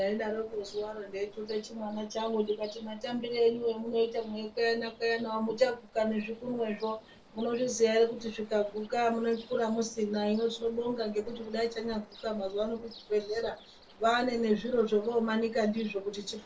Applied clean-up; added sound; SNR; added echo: neural separator model SepFormer DNS4.